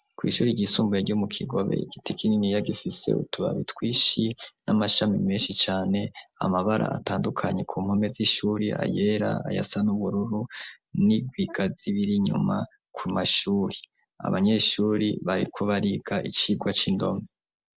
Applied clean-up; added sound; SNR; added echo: none; none; none; none.